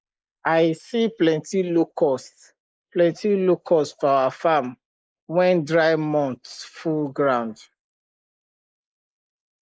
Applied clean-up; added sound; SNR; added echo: neural mask model Resemble Enhance denoiser.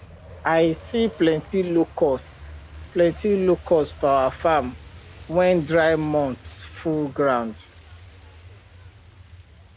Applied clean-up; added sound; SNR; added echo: none; Truck; 19 dB; none.